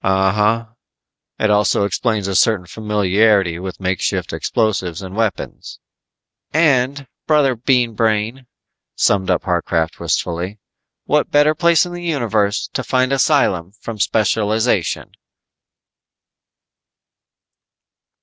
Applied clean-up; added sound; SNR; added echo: none; none; none; none.